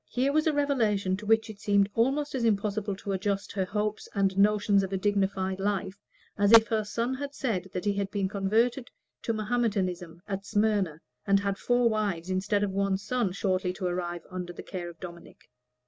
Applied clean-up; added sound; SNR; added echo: none; none; none; none.